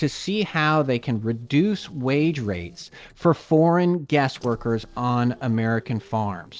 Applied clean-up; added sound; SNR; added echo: neural separator model SepFormer DNS4.